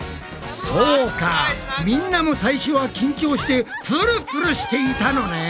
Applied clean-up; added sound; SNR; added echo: none; none; none; none.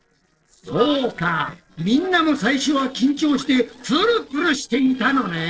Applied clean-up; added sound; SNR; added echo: neural separator model SepFormer DNS4.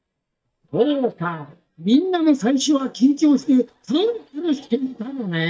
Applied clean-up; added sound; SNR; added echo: neural mask model DeepFilterNet 3.